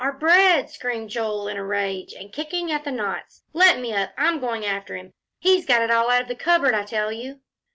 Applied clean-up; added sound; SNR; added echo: none; none; none; none.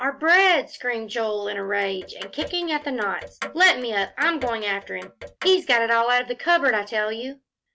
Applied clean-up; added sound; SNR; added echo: none; Clock; 15 dB; none.